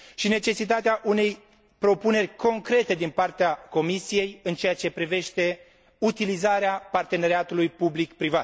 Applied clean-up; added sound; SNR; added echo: none; none; none; none.